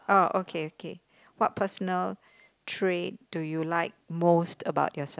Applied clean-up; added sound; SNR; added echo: none; none; none; none.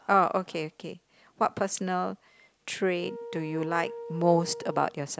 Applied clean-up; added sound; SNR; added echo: none; Wind instrument, woodwind instrument; 12 dB; none.